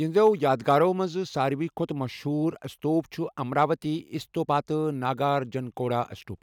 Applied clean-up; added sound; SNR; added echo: none; none; none; none.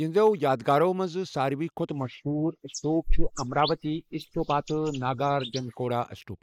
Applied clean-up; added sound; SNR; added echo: neural mask model Resemble Enhance denoiser.